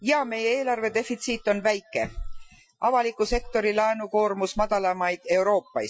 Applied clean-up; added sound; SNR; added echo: classical method Wiener filter.